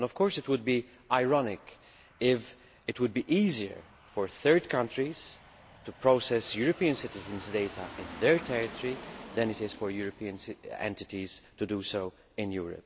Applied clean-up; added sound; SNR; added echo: none; Aircraft + Rattle (instrument); 18 dB; none.